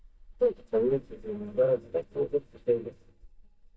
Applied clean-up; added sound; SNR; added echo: neural mask model DeepFilterNet 3.